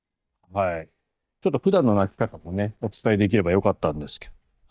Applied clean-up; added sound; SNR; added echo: neural mask model DeepFilterNet 3.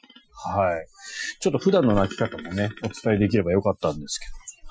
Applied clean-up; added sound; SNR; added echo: classical method Wiener filter.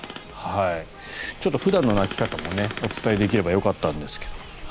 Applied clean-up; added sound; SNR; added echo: none; Crumpling, crinkling; 15 dB; none.